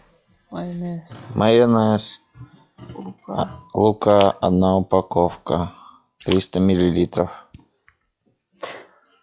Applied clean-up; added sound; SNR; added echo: classical method log-MMSE.